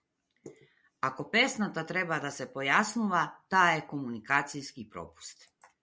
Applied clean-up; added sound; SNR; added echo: none; none; none; none.